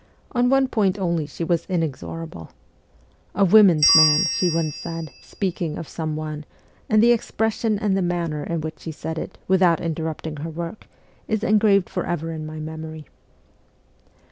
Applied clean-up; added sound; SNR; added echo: none; Bell; 1 dB; none.